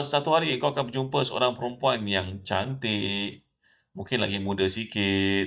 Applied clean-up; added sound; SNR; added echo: neural mask model DeepFilterNet 3.